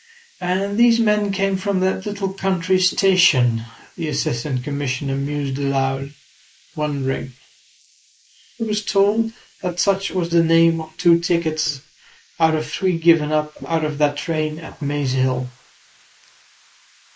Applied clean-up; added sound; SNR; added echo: neural mask model Resemble Enhance denoiser.